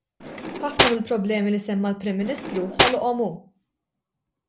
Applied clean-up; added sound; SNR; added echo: none; Cutlery, silverware; -1 dB; none.